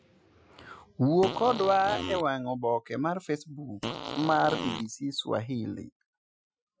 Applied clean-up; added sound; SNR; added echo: classical method Wiener filter.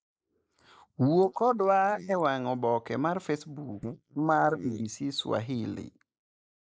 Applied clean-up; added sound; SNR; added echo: neural mask model Resemble Enhance denoiser.